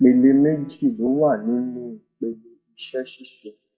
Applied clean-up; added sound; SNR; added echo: neural mask model DeepFilterNet 3.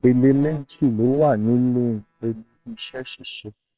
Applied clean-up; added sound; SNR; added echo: neural separator model SepFormer WHAMR!.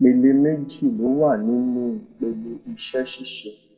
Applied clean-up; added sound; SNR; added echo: neural separator model SepFormer DNS4.